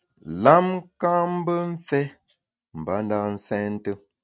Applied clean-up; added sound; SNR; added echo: neural mask model RNNoise.